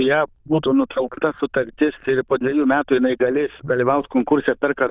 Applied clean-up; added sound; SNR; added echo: neural diffusion model UNIVERSE++.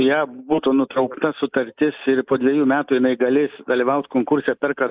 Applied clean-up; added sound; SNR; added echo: neural mask model Resemble Enhance denoiser.